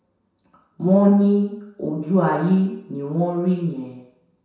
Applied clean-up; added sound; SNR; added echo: none; none; none; reverberation time 0.7 s.